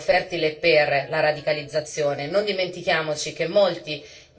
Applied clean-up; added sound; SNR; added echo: neural separator model SepFormer DNS4.